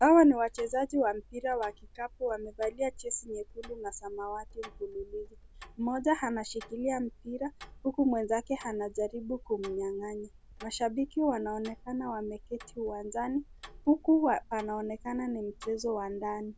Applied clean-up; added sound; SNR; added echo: none; Tick-tock; 20 dB; none.